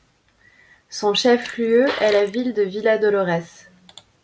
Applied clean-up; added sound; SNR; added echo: none; Splash, splatter; 18 dB; none.